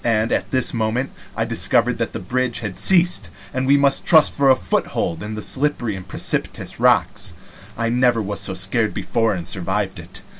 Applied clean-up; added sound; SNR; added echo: none; none; none; none.